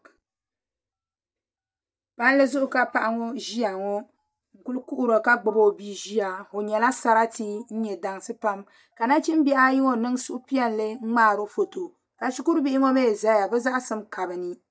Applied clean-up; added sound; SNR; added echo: neural mask model DeepFilterNet 3.